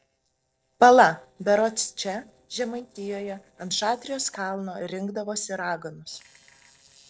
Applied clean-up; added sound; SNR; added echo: neural separator model SepFormer DNS4.